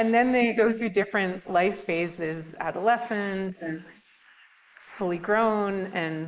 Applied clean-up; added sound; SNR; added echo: neural mask model Resemble Enhance denoiser.